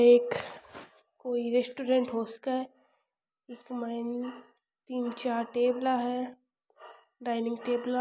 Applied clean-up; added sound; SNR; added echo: none; none; none; none.